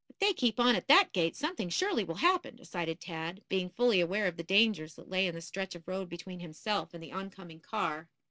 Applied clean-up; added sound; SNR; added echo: none; none; none; none.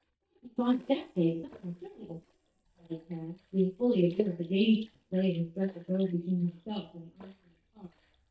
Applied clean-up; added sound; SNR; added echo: neural mask model DeepFilterNet 3.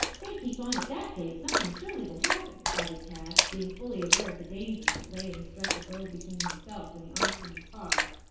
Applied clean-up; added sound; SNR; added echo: none; Splash, splatter; -5 dB; reverberation time 0.8 s.